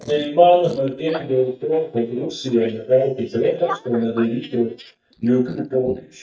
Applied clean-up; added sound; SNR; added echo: neural mask model DeepFilterNet 3.